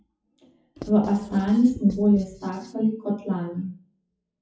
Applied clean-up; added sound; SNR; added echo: classical method WPE with log-MMSE.